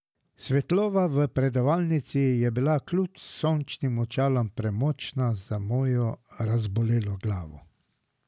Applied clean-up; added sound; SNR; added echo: none; none; none; none.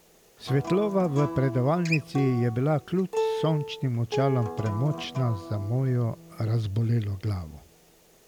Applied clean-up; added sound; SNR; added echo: none; Acoustic guitar; 9 dB; none.